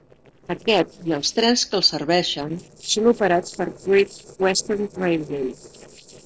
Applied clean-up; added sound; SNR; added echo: neural separator model SepFormer DNS4.